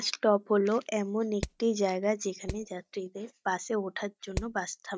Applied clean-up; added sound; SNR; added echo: neural mask model RNNoise.